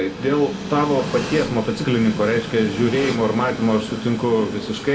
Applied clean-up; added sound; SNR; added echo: none; Train; 9 dB; reverberation time 1.8 s.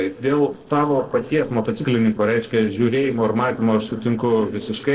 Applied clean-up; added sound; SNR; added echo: neural separator model SepFormer DNS4.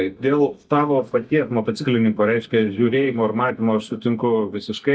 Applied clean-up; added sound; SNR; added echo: neural mask model DeepFilterNet 3.